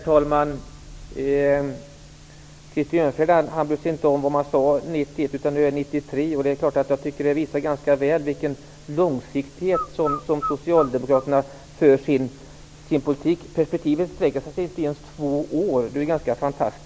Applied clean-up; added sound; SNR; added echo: none; Bird; 9 dB; none.